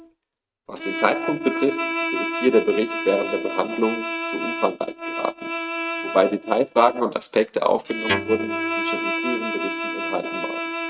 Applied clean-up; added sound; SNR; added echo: neural mask model RNNoise.